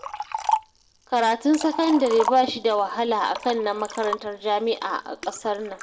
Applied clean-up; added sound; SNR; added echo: none; Liquid; 9 dB; reverberation time 1.5 s.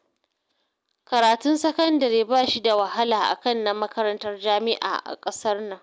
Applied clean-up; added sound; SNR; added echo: none; none; none; none.